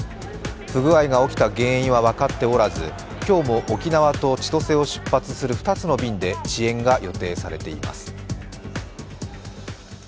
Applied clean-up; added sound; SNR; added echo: none; none; none; none.